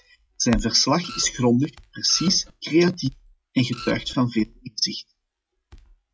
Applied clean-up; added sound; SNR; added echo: classical method log-MMSE.